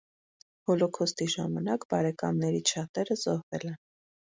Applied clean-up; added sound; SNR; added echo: none; none; none; none.